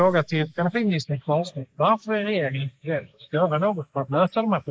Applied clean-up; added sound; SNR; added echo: neural mask model Resemble Enhance denoiser.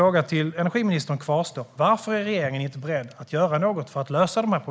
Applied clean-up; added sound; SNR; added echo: none; none; none; none.